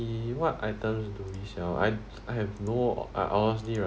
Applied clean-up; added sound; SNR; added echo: none; none; none; none.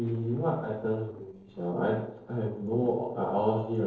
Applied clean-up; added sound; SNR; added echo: neural separator model SepFormer DNS4.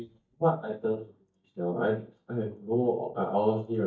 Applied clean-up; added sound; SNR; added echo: neural mask model DeepFilterNet 3.